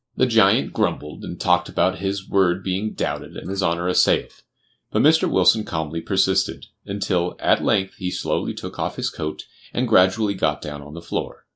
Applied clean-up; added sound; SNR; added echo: neural mask model Resemble Enhance denoiser.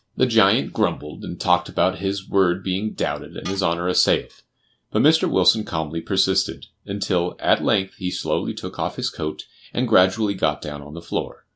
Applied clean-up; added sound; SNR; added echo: none; Tools; 17 dB; none.